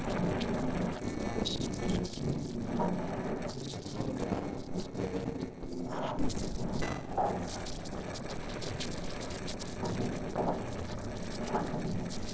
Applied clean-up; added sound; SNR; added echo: neural separator model SepFormer DNS4.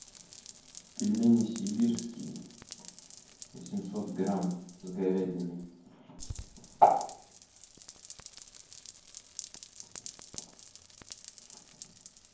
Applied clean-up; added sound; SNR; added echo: none; Rain; 15 dB; reverberation time 0.9 s.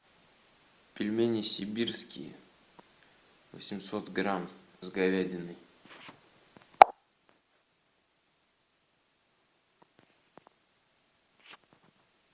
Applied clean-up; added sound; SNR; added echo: none; none; none; none.